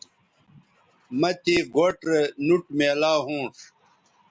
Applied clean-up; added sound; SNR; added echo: none; none; none; none.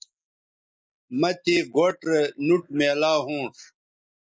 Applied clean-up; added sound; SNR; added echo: neural mask model Resemble Enhance denoiser.